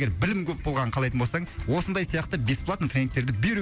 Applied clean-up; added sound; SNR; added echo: none; none; none; none.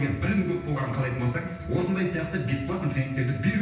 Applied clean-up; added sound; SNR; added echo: none; Wind instrument, woodwind instrument; 19 dB; reverberation time 0.9 s.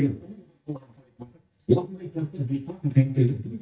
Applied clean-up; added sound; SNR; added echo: neural mask model DeepFilterNet 3.